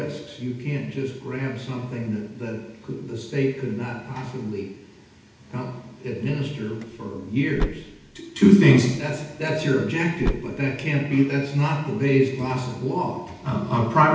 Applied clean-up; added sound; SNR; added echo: none; Slam / Car; 9 dB; reverberation time 0.8 s.